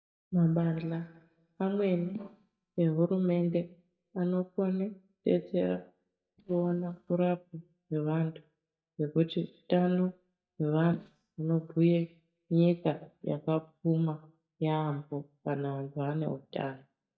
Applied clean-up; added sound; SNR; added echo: neural mask model DeepFilterNet 3.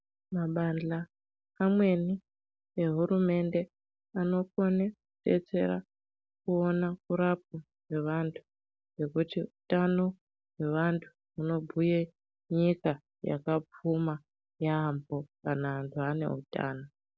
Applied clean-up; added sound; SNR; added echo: none; none; none; none.